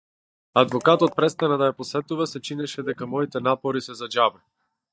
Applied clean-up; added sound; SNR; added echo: neural mask model DeepFilterNet 3.